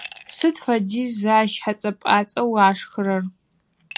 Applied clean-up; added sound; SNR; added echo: none; Glass; 20 dB; none.